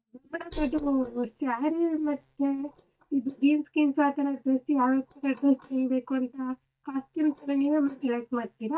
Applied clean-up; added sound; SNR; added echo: neural mask model DeepFilterNet 3.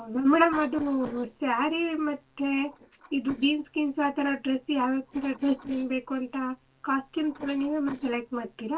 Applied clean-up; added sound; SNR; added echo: neural separator model SepFormer DNS4.